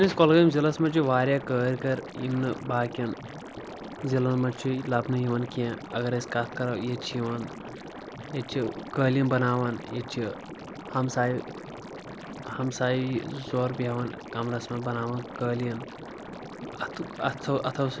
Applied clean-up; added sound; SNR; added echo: none; Liquid; 12 dB; none.